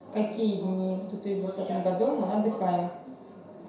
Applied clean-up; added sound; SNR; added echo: none; none; none; reverberation time 0.7 s.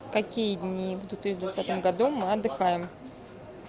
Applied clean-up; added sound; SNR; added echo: none; none; none; none.